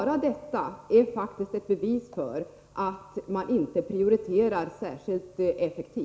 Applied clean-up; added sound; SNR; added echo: none; none; none; none.